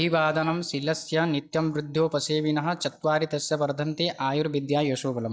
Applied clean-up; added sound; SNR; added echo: neural mask model DeepFilterNet 3.